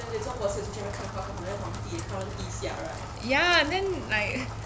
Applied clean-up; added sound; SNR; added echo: none; Rain; 6 dB; none.